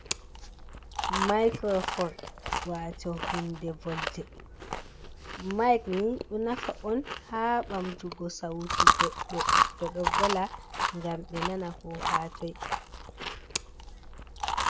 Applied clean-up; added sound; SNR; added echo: none; Chewing, mastication; -1 dB; none.